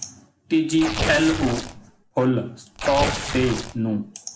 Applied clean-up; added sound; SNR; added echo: none; Tearing; 5 dB; none.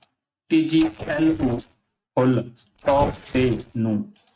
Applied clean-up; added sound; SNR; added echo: neural mask model RNNoise.